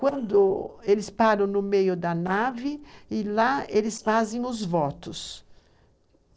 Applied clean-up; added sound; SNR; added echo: neural separator model SepFormer DNS4.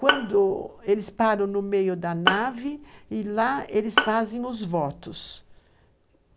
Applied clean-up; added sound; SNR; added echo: none; Bowed string instrument; 4 dB; none.